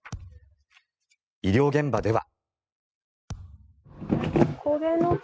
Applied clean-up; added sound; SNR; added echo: classical method spectral subtraction.